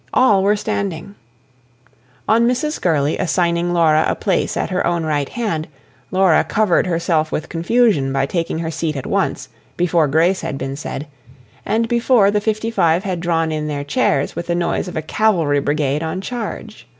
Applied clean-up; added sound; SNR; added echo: none; none; none; none.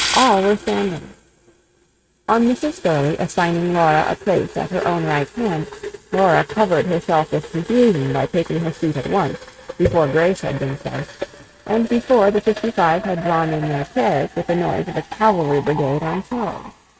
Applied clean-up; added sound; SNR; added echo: neural mask model RNNoise.